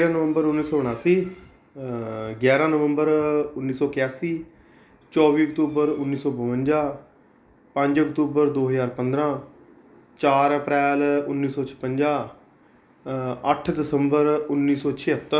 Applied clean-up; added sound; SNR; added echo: none; none; none; none.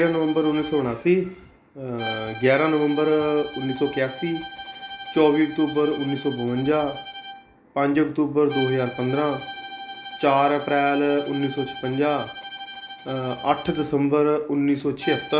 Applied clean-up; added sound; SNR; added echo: none; Bowed string instrument; 14 dB; none.